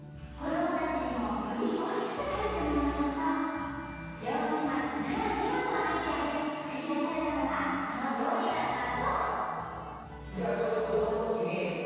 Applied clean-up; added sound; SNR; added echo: none; none; none; reverberation time 2.2 s.